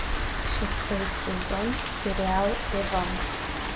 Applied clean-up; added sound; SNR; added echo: none; Rain; -2 dB; none.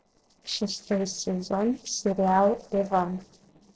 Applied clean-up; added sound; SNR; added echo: neural separator model SepFormer DNS4.